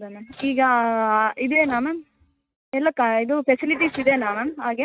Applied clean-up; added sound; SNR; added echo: neural mask model RNNoise.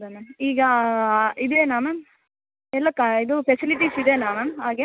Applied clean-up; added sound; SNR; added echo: none; none; none; none.